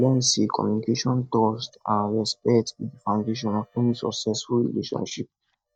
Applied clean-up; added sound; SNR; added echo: neural mask model DeepFilterNet 3.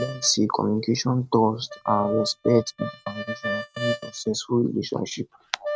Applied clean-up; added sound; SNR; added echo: neural mask model RNNoise.